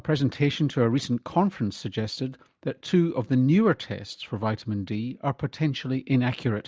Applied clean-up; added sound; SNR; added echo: none; none; none; none.